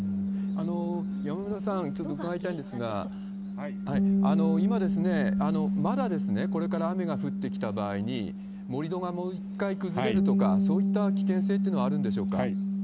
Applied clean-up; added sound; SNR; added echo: none; Bass guitar; -4 dB; none.